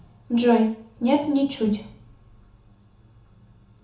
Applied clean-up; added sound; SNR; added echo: none; none; none; reverberation time 0.7 s.